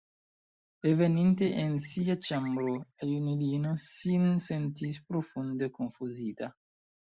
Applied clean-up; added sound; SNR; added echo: neural mask model DeepFilterNet 3.